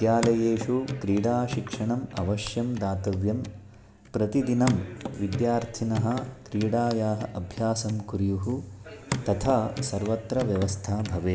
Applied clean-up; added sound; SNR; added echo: none; Hands / Wood; 11 dB; none.